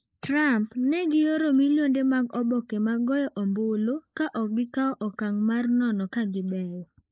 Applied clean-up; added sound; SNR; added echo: neural mask model Resemble Enhance denoiser.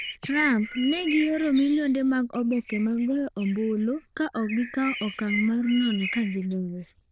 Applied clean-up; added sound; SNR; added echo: neural diffusion model UNIVERSE++.